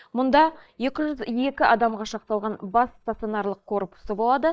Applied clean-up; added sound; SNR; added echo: neural mask model DeepFilterNet 3.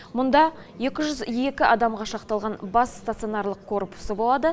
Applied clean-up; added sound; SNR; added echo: none; none; none; none.